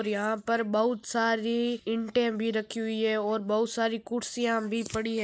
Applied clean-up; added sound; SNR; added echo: neural mask model Resemble Enhance denoiser.